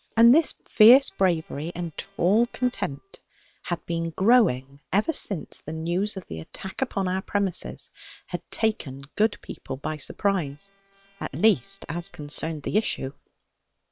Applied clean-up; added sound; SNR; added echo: neural separator model SepFormer WHAM!.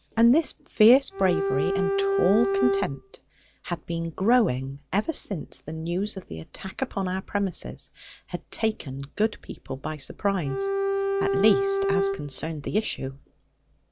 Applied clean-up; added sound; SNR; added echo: none; Bowed string instrument; -1 dB; none.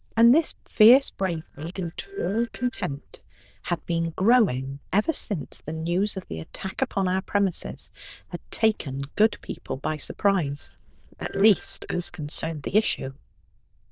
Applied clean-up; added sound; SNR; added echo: neural diffusion model UNIVERSE++.